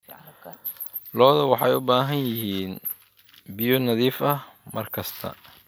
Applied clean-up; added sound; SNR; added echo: none; none; none; none.